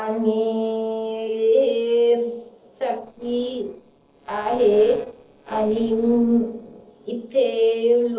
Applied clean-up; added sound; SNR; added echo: neural separator model SepFormer DNS4.